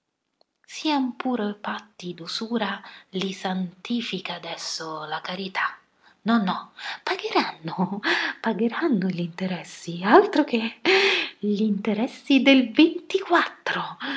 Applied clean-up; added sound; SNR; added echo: none; none; none; none.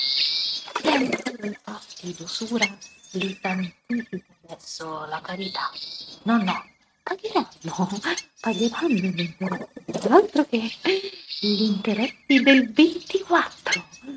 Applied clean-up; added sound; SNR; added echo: neural mask model RNNoise.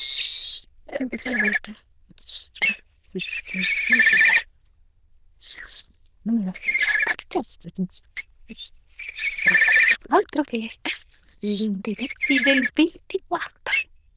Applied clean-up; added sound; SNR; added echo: neural diffusion model UNIVERSE++.